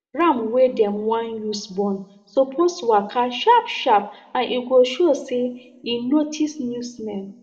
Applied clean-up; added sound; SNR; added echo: none; none; none; reverberation time 0.8 s.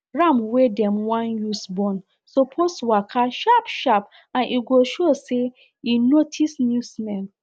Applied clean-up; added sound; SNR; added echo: none; none; none; none.